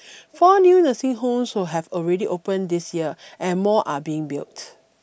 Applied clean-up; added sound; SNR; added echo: none; none; none; none.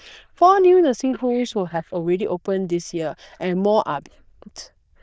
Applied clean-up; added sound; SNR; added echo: neural diffusion model UNIVERSE++.